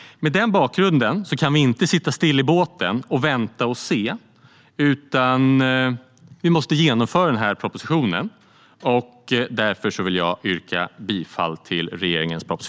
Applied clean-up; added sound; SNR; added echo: none; none; none; none.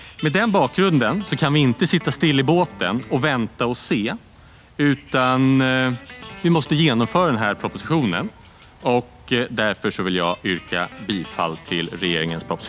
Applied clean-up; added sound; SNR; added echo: none; Bird + Guitar; 20 dB; none.